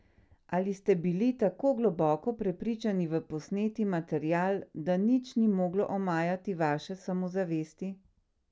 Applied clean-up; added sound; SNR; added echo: none; none; none; none.